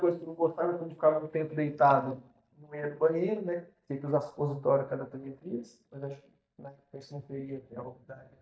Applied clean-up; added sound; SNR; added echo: neural mask model DeepFilterNet 3.